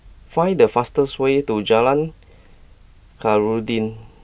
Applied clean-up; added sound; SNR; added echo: none; none; none; none.